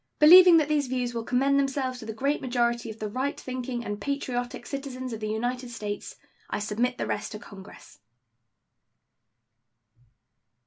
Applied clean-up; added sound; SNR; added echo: none; none; none; none.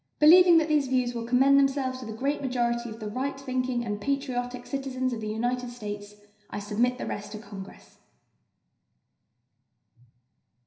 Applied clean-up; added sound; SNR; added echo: none; none; none; reverberation time 0.9 s.